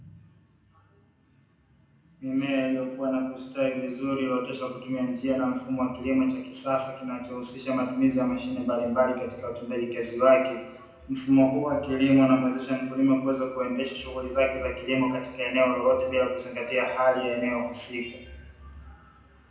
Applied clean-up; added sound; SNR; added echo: none; none; none; reverberation time 0.9 s.